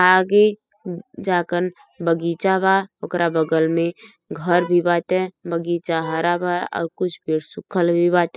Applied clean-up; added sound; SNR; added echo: classical method spectral subtraction.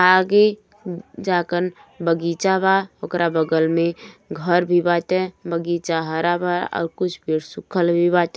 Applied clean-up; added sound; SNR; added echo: none; none; none; none.